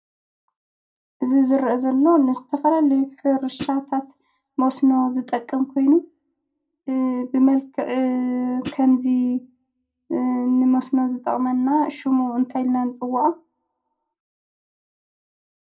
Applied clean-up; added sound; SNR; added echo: none; Hi-hat; 11 dB; reverberation time 0.2 s.